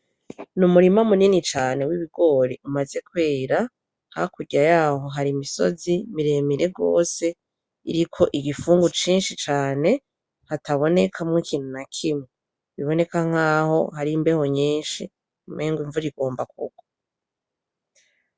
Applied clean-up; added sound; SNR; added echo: none; none; none; none.